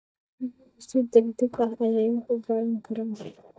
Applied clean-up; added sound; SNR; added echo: neural mask model DeepFilterNet 3.